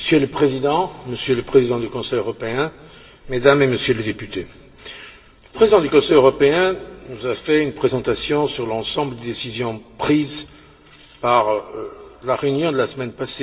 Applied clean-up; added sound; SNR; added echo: none; none; none; reverberation time 1.4 s.